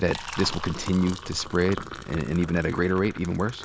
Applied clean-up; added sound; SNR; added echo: none; Liquid; 12 dB; none.